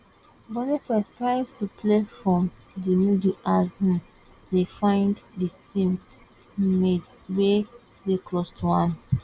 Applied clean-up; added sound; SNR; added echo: none; none; none; none.